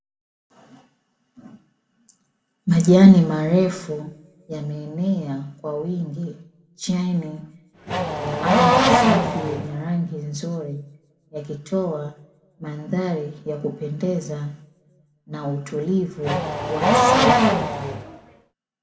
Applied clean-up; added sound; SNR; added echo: none; Race car, auto racing / Accelerating, revving, vroom; -4 dB; reverberation time 0.6 s.